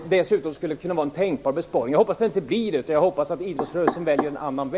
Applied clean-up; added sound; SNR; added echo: none; none; none; none.